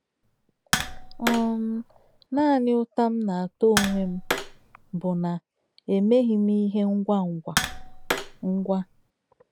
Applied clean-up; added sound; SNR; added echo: none; Tap; 7 dB; none.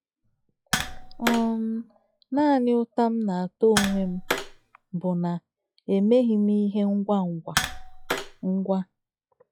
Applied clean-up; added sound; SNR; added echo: classical method log-MMSE.